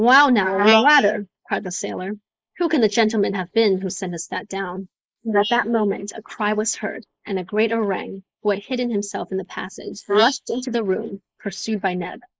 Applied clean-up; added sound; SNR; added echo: neural mask model Resemble Enhance denoiser.